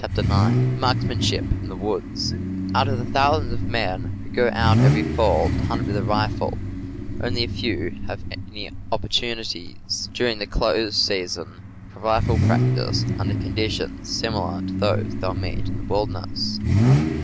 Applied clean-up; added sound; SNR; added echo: none; Idling / Accelerating, revving, vroom / Car; -2 dB; none.